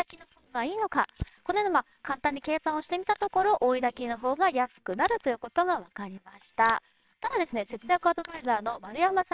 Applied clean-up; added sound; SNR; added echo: neural separator model SepFormer WHAMR!.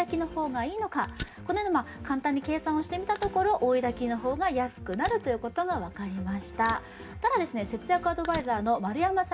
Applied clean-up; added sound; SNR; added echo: none; Fire; 19 dB; reverberation time 0.3 s.